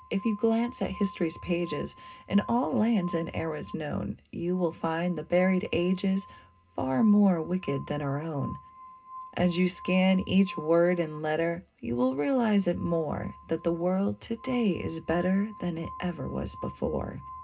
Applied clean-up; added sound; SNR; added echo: none; Glass; 19 dB; reverberation time 0.2 s.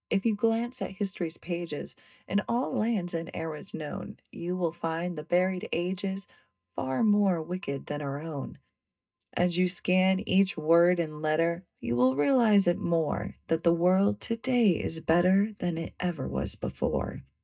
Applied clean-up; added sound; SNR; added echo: neural mask model DeepFilterNet 3.